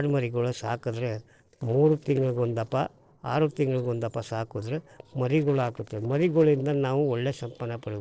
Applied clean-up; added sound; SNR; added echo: neural separator model SepFormer DNS4.